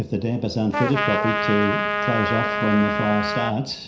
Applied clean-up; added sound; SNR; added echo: none; Trumpet; 1 dB; reverberation time 0.5 s.